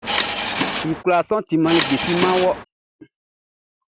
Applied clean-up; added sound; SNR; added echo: none; Subway, metro, underground / Engine; 0 dB; none.